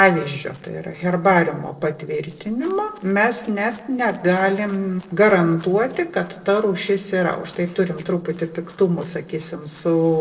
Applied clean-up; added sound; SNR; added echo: neural separator model SepFormer DNS4.